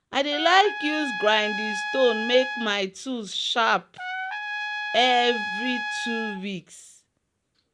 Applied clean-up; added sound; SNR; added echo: none; Trumpet; 6 dB; none.